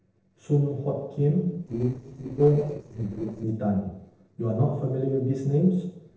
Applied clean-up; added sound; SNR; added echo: neural separator model SepFormer DNS4.